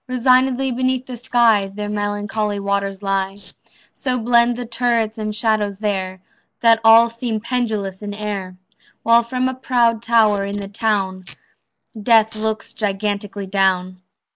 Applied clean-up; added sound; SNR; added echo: neural mask model Resemble Enhance denoiser.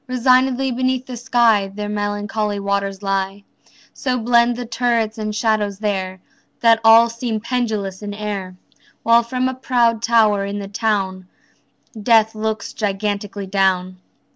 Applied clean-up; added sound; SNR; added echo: none; none; none; none.